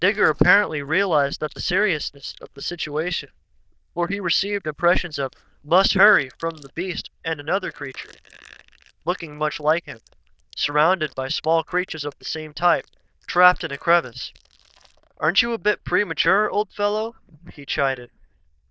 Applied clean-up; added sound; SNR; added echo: neural diffusion model UNIVERSE++.